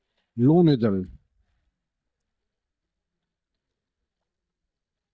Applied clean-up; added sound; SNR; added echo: neural mask model DeepFilterNet 3.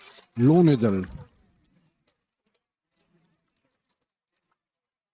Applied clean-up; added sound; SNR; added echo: neural mask model RNNoise.